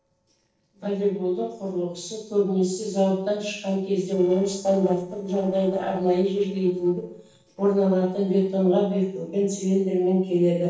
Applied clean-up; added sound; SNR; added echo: neural separator model SepFormer DNS4.